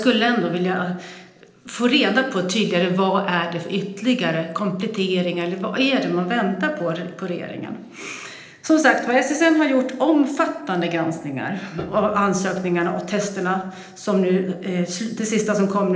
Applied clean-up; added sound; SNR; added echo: neural separator model SepFormer DNS4.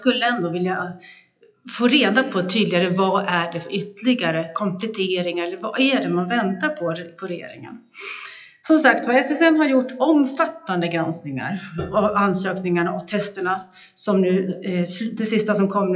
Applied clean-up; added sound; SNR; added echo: classical method WPE with log-MMSE.